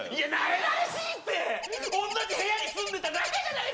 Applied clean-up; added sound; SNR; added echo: none; Bird; 8 dB; none.